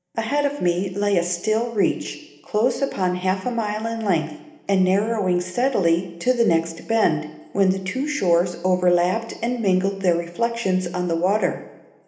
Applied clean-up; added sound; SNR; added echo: none; none; none; reverberation time 1.0 s.